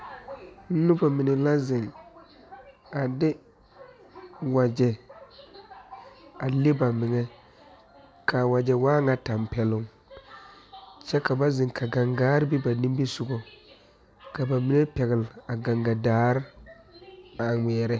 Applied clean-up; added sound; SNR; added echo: none; none; none; none.